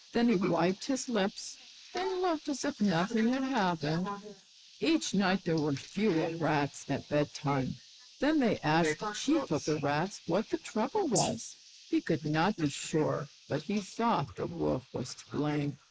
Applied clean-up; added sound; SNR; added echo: neural mask model Resemble Enhance denoiser.